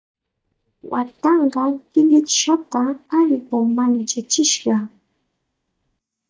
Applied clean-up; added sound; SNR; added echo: neural mask model DeepFilterNet 3.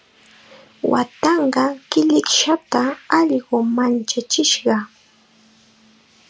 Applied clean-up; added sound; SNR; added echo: none; none; none; none.